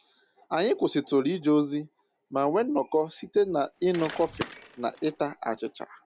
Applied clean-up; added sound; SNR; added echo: none; Bicycle; 15 dB; none.